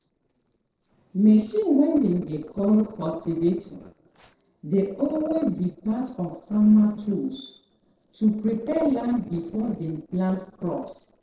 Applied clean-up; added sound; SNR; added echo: neural separator model SepFormer DNS4.